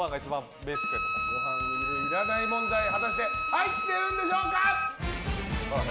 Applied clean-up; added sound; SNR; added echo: none; Wind instrument, woodwind instrument; 0 dB; none.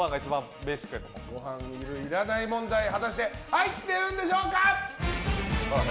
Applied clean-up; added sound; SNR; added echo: none; none; none; none.